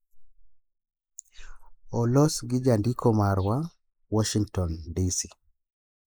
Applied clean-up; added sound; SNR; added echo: neural mask model Resemble Enhance denoiser.